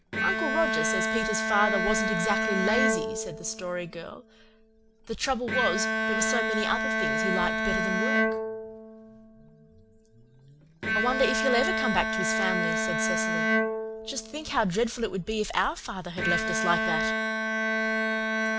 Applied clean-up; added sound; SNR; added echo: none; Bowed string instrument; -2 dB; none.